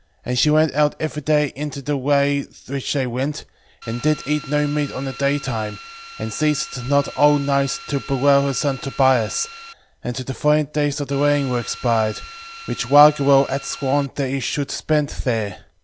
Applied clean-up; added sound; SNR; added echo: none; Drill; 17 dB; none.